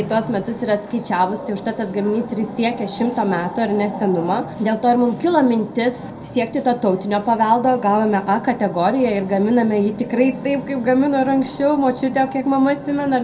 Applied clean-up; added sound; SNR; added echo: none; none; none; reverberation time 0.2 s.